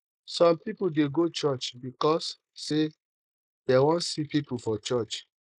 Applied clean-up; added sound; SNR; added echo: neural mask model Resemble Enhance denoiser.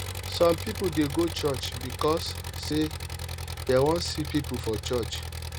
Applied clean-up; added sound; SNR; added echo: none; Engine; 6 dB; none.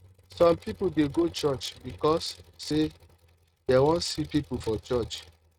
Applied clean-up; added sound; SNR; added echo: neural mask model RNNoise.